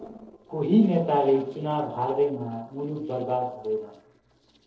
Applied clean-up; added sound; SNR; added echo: neural separator model SepFormer DNS4.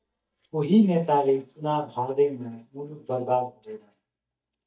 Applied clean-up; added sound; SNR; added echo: neural mask model DeepFilterNet 3.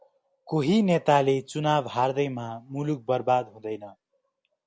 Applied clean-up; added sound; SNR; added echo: none; none; none; none.